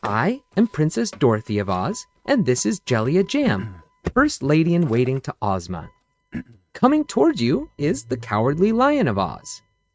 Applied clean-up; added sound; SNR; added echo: neural mask model RNNoise.